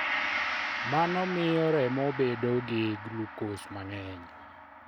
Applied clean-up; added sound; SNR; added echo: none; Gong; 5 dB; none.